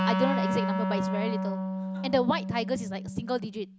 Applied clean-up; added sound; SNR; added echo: none; Wind instrument, woodwind instrument; -1 dB; none.